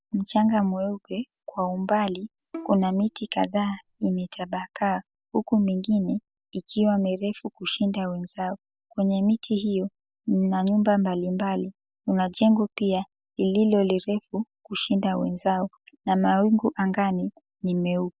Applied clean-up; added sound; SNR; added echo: none; Bowed string instrument; 19 dB; none.